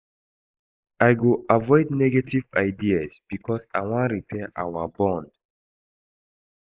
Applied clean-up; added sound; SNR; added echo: neural mask model Resemble Enhance denoiser.